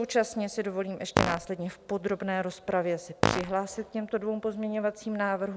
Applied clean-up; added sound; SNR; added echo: none; Fart; -5 dB; none.